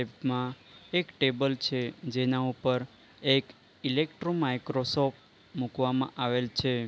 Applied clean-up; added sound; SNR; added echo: none; none; none; none.